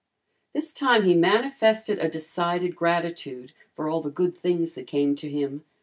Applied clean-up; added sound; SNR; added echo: none; none; none; none.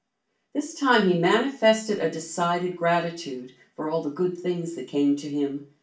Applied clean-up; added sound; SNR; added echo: none; none; none; reverberation time 0.3 s.